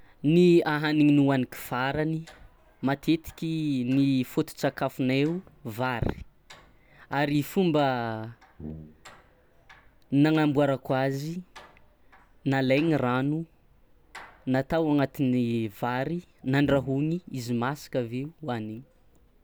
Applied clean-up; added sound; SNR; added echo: none; Brass instrument; 15 dB; none.